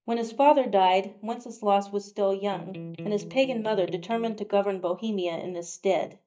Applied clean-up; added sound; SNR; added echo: neural mask model DeepFilterNet 3.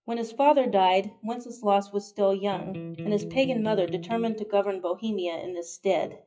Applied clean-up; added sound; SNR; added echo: classical method WPE with log-MMSE.